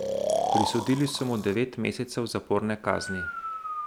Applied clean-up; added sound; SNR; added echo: none; Breathing; 3 dB; none.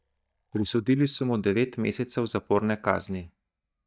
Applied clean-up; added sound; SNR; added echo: neural mask model DeepFilterNet 3.